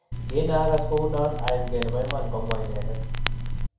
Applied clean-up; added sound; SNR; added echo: none; Crackle; -1 dB; reverberation time 0.6 s.